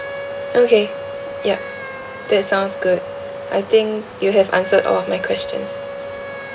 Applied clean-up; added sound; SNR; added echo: none; Wind instrument, woodwind instrument; 10 dB; none.